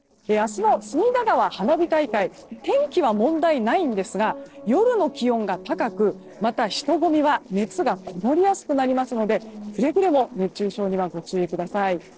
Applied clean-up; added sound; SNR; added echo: neural separator model SepFormer DNS4.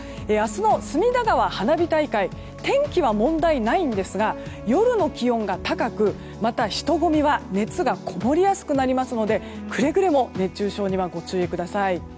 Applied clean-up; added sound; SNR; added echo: none; none; none; none.